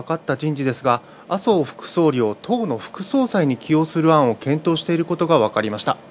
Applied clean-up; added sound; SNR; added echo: none; none; none; none.